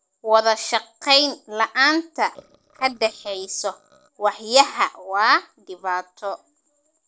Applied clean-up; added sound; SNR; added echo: neural separator model SepFormer DNS4.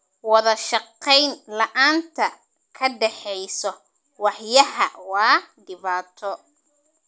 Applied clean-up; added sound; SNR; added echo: none; none; none; none.